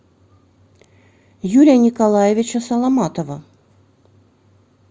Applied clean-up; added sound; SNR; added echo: none; none; none; none.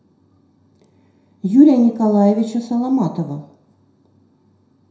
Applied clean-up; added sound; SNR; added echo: none; none; none; reverberation time 0.6 s.